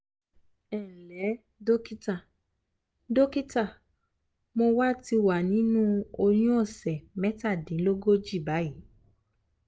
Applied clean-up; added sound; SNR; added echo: none; none; none; none.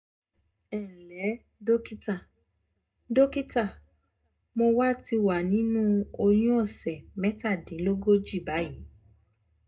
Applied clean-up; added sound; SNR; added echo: none; Guitar; 18 dB; reverberation time 0.2 s.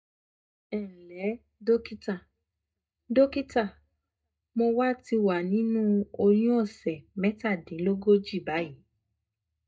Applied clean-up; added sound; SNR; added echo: neural mask model DeepFilterNet 3.